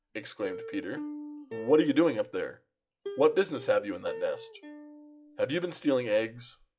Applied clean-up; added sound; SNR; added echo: classical method log-MMSE.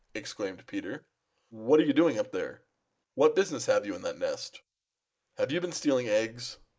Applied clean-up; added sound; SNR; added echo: neural mask model Resemble Enhance denoiser.